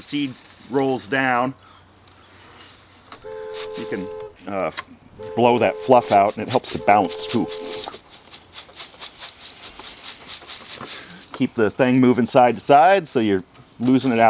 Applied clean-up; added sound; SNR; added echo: none; Vehicle horn, car horn, honking; 13 dB; none.